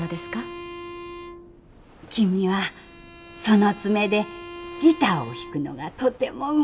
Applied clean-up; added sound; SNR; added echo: none; Bowed string instrument; 16 dB; none.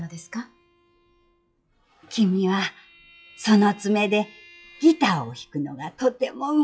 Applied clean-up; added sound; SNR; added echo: classical method log-MMSE.